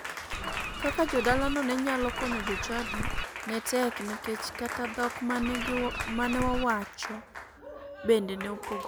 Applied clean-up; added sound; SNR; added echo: none; Applause + Bird; 4 dB; none.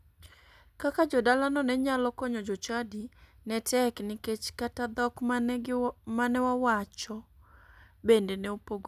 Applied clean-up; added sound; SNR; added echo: none; none; none; none.